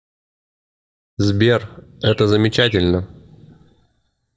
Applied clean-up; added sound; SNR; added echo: neural mask model DeepFilterNet 3.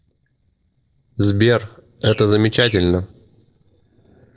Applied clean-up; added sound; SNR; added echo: neural separator model SepFormer DNS4.